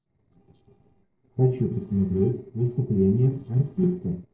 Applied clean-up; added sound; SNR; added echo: neural separator model SepFormer DNS4.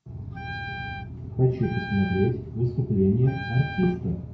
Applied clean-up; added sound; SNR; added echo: none; Wind instrument, woodwind instrument; 13 dB; reverberation time 0.6 s.